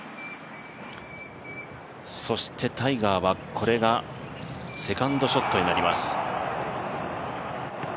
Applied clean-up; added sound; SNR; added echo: none; none; none; none.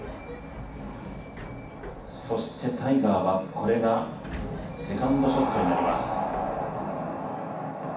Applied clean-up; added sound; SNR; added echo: none; Sliding door; 14 dB; reverberation time 0.7 s.